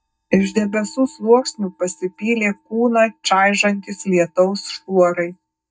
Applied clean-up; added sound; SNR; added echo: neural mask model DeepFilterNet 3.